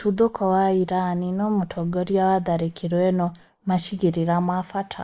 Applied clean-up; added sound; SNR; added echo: neural mask model Resemble Enhance denoiser.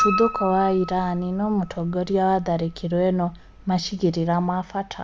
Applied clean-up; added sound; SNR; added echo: none; Piano; 10 dB; none.